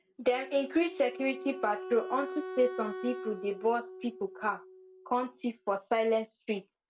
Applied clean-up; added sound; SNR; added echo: none; Wind instrument, woodwind instrument; 12 dB; none.